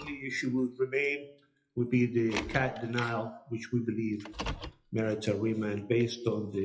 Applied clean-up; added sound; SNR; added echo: classical method WPE with log-MMSE.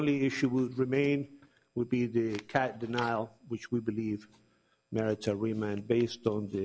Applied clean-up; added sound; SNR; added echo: none; none; none; none.